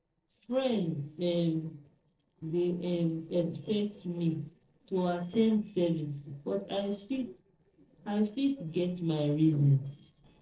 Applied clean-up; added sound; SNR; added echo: neural separator model SepFormer DNS4.